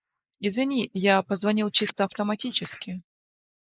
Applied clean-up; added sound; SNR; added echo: neural mask model Resemble Enhance denoiser.